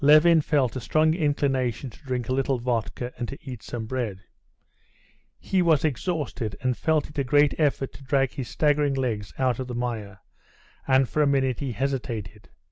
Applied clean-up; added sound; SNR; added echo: none; none; none; none.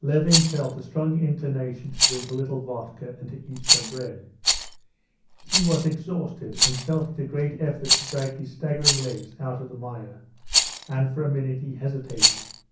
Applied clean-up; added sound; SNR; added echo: none; Rattle; 0 dB; reverberation time 0.6 s.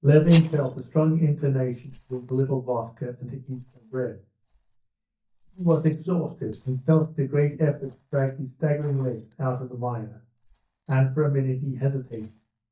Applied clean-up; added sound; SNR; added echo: neural mask model DeepFilterNet 3.